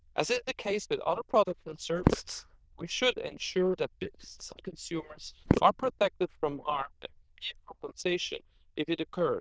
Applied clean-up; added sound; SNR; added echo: neural diffusion model UNIVERSE++.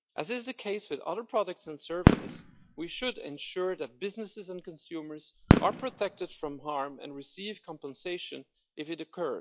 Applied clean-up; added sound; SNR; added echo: classical method log-MMSE.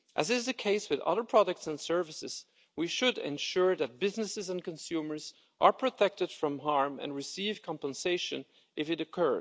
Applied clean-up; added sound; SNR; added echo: none; none; none; none.